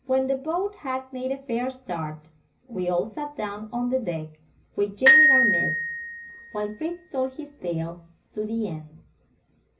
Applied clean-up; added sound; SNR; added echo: none; Glockenspiel; -5 dB; reverberation time 0.4 s.